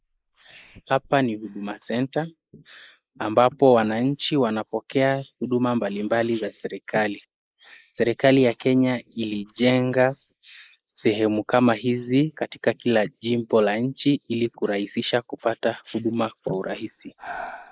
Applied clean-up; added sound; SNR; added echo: neural mask model Resemble Enhance denoiser.